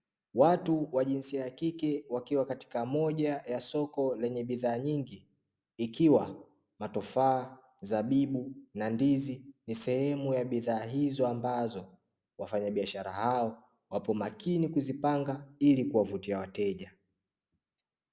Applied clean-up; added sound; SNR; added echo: none; none; none; none.